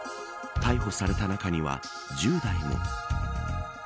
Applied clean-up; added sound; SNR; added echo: none; none; none; none.